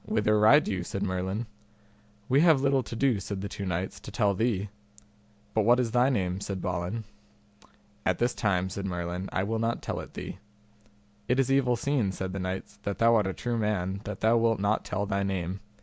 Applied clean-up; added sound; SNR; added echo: none; none; none; none.